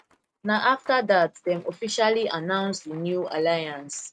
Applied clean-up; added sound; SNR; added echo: neural mask model RNNoise.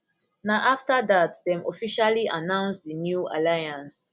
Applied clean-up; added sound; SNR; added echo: none; none; none; none.